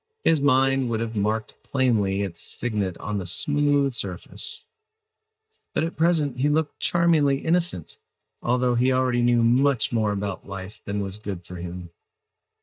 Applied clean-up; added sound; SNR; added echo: neural mask model DeepFilterNet 3.